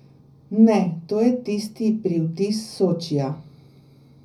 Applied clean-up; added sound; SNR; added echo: none; none; none; reverberation time 0.4 s.